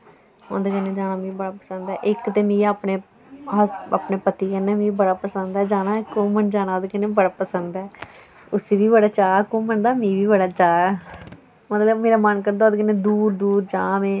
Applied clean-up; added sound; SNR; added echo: none; none; none; none.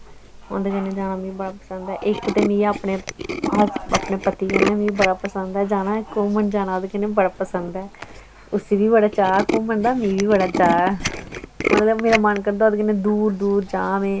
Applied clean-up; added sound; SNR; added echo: none; Tools; 8 dB; none.